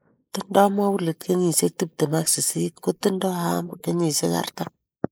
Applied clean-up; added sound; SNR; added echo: neural mask model Resemble Enhance denoiser.